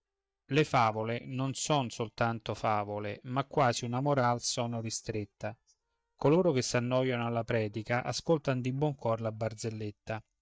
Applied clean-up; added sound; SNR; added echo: neural mask model DeepFilterNet 3.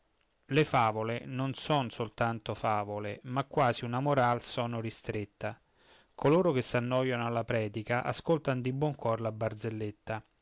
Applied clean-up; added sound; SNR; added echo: none; none; none; none.